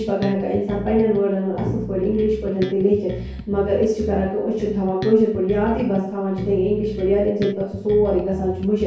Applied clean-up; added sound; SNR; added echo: none; Bass guitar; 11 dB; reverberation time 0.6 s.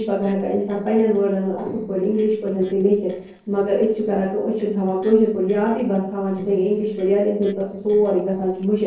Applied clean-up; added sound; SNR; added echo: neural separator model SepFormer DNS4.